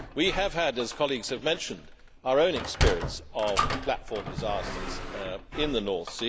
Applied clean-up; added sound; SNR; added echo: none; Sliding door; 4 dB; none.